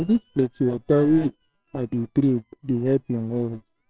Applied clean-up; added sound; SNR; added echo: neural separator model SepFormer WHAMR!.